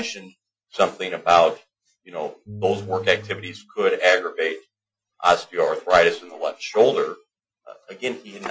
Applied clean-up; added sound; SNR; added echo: classical method Wiener filter.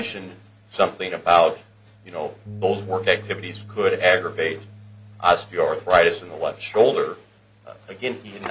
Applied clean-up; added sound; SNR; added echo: none; Bass guitar; 20 dB; none.